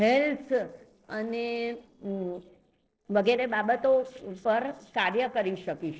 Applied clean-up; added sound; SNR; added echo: neural separator model SepFormer DNS4.